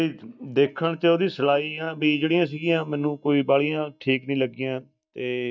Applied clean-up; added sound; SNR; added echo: neural mask model DeepFilterNet 3.